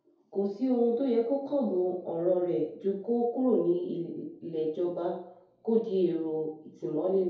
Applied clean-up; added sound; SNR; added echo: none; none; none; reverberation time 2.3 s.